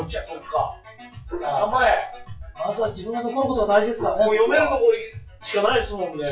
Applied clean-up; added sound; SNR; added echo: classical method WPE with log-MMSE.